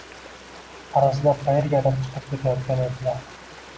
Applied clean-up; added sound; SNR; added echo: none; Stream; 19 dB; none.